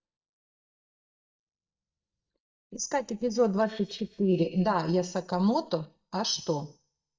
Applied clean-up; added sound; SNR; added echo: neural mask model DeepFilterNet 3.